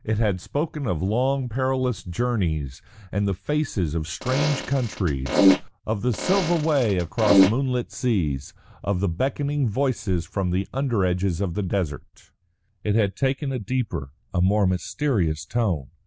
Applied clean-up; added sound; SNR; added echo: none; Fart; -1 dB; none.